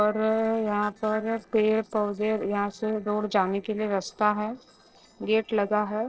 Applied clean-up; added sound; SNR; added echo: neural separator model SepFormer DNS4.